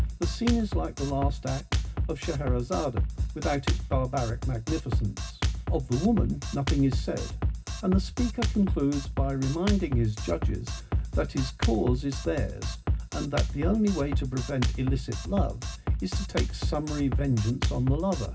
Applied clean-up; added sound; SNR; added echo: none; Drum kit; 0 dB; reverberation time 0.4 s.